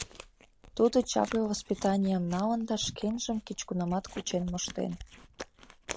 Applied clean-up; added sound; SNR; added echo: none; Chewing, mastication; 16 dB; none.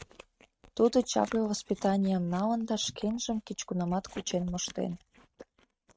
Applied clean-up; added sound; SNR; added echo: neural mask model RNNoise.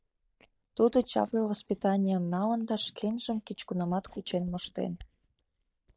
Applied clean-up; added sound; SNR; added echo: neural mask model DeepFilterNet 3.